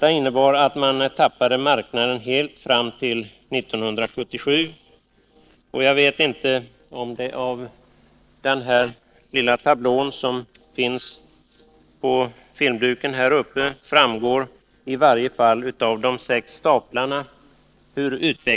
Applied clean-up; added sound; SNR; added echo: neural separator model SepFormer DNS4.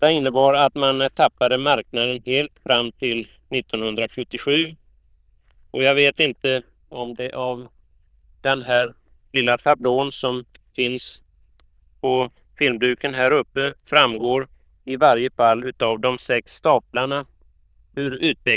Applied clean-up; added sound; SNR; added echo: neural diffusion model UNIVERSE++.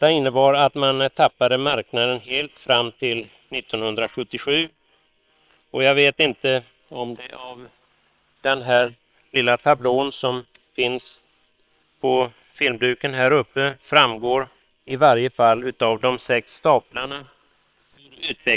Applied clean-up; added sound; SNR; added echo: neural separator model SepFormer WHAM!.